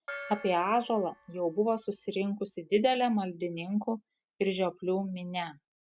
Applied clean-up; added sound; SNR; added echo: none; Gong; 18 dB; none.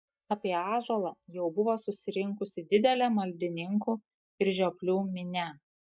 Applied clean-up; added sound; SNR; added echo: neural mask model DeepFilterNet 3.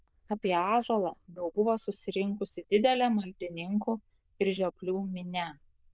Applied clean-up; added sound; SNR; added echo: neural diffusion model UNIVERSE++.